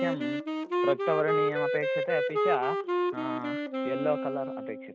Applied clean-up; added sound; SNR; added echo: none; Wind instrument, woodwind instrument; -3 dB; none.